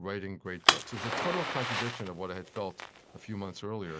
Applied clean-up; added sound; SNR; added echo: none; Fire; -5 dB; none.